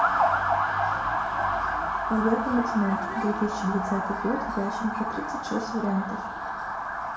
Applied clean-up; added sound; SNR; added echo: none; Motor vehicle (road) / Siren; -2 dB; reverberation time 0.6 s.